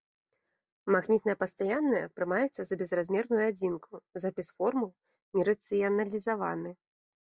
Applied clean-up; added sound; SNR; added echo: none; none; none; none.